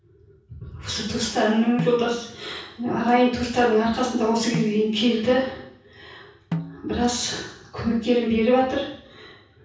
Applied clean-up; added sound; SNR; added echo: none; Snare drum; 12 dB; reverberation time 0.6 s.